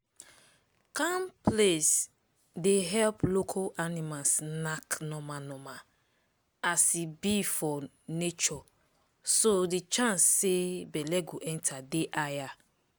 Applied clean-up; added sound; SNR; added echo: none; none; none; none.